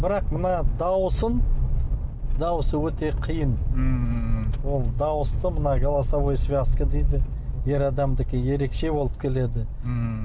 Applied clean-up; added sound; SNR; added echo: none; none; none; none.